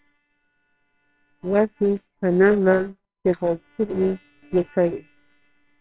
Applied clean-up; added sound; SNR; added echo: neural separator model SepFormer WHAMR!.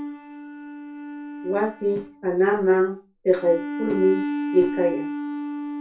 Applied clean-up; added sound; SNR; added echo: none; Bowed string instrument; 7 dB; reverberation time 0.3 s.